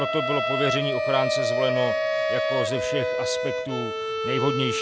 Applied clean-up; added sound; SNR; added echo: none; Wind instrument, woodwind instrument + Bowed string instrument; -3 dB; none.